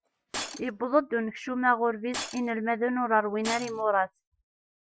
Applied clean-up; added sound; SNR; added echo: classical method Wiener filter.